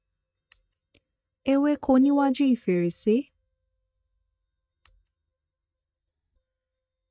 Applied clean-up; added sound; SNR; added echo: neural mask model DeepFilterNet 3.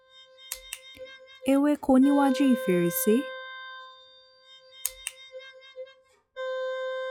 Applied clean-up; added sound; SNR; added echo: classical method log-MMSE.